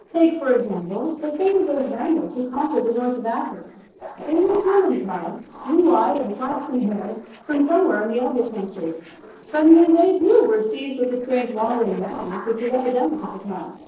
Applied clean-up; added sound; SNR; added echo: neural separator model SepFormer DNS4.